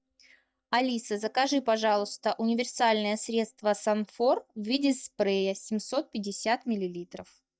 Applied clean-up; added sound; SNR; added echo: neural mask model DeepFilterNet 3.